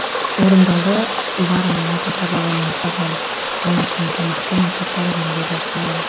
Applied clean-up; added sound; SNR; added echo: none; Water; 3 dB; none.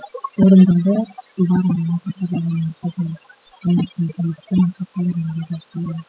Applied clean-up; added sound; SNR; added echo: classical method spectral subtraction.